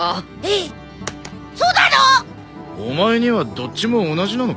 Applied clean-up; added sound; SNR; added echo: none; Acoustic guitar; 17 dB; none.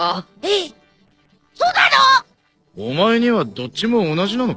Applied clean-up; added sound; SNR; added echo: neural separator model SepFormer DNS4.